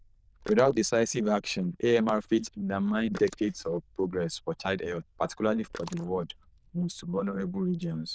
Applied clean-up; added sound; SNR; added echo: neural diffusion model UNIVERSE++.